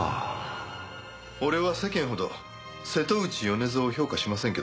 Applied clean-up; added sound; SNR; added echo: none; none; none; none.